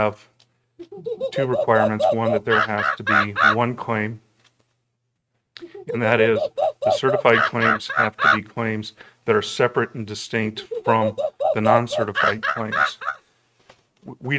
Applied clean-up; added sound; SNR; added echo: neural mask model RNNoise.